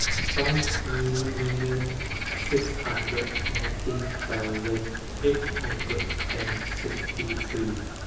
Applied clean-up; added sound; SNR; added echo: none; Frog; -1 dB; reverberation time 0.9 s.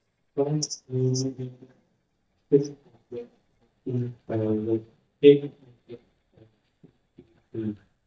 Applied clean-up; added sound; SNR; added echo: neural mask model DeepFilterNet 3.